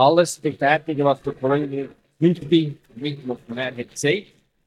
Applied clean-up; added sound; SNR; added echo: neural mask model DeepFilterNet 3.